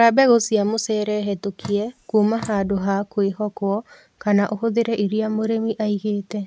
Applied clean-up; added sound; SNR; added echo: none; Drip; 16 dB; none.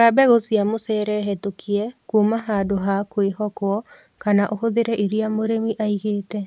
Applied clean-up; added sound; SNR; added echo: none; none; none; none.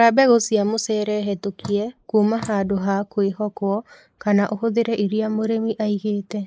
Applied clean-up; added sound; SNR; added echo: neural mask model Resemble Enhance denoiser.